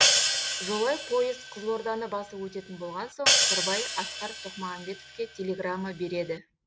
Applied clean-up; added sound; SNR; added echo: none; Hi-hat; -3 dB; none.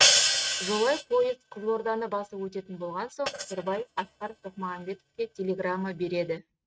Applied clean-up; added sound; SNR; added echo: neural mask model RNNoise.